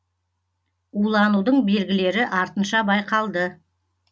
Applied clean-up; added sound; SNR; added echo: none; none; none; none.